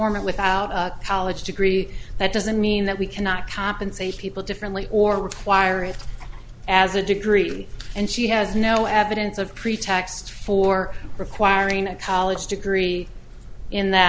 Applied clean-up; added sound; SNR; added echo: none; none; none; none.